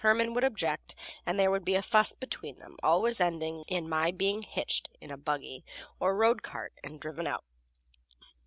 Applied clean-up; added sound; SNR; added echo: none; none; none; none.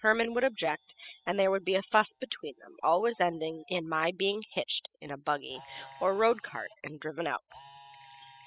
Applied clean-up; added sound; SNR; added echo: classical method spectral subtraction.